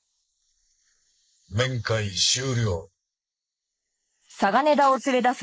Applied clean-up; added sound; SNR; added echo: neural mask model Resemble Enhance denoiser.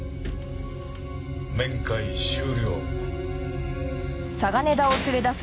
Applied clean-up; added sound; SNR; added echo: none; none; none; none.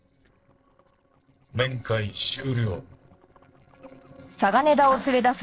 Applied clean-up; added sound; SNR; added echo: neural separator model SepFormer DNS4.